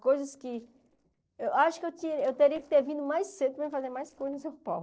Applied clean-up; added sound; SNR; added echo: neural separator model SepFormer DNS4.